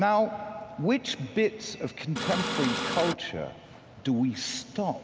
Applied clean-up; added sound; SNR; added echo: none; Printer; 1 dB; none.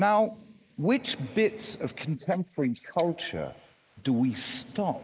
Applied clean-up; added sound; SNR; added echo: neural mask model Resemble Enhance denoiser.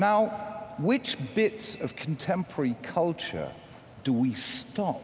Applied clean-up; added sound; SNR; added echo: none; none; none; none.